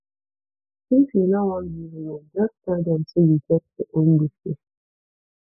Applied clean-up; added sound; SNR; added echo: neural mask model Resemble Enhance denoiser.